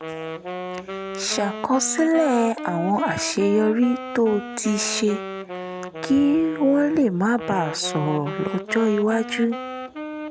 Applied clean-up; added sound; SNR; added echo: none; Wind instrument, woodwind instrument; 10 dB; none.